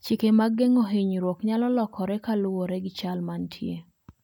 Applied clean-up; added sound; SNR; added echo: none; none; none; none.